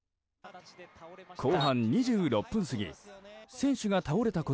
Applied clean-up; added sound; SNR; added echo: none; none; none; none.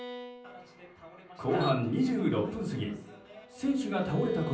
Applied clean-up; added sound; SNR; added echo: none; Bowed string instrument; 16 dB; reverberation time 0.6 s.